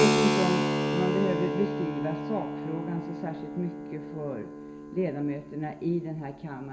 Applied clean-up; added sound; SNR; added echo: none; Keyboard (musical); -1 dB; reverberation time 0.6 s.